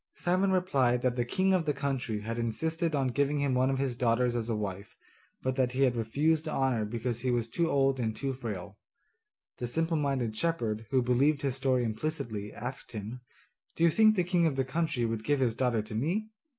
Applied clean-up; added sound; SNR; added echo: none; none; none; none.